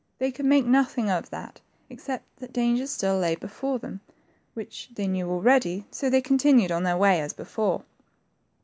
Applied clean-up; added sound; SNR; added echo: none; none; none; none.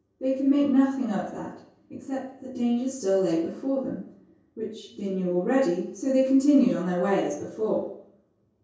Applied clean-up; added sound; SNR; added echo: none; none; none; reverberation time 0.6 s.